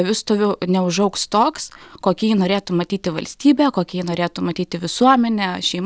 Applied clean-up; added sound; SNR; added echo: none; none; none; none.